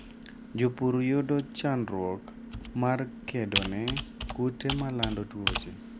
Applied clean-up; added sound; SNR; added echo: none; Computer keyboard; 7 dB; none.